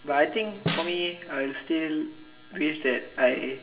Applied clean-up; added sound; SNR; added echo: none; Snare drum; 7 dB; reverberation time 1.7 s.